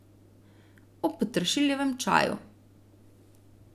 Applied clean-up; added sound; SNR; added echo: none; none; none; none.